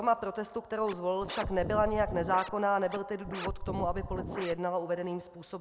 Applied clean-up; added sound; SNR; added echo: none; Scratching (performance technique); 7 dB; none.